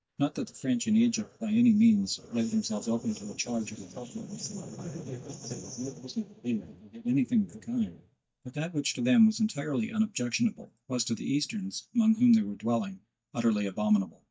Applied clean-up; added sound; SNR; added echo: neural mask model DeepFilterNet 3.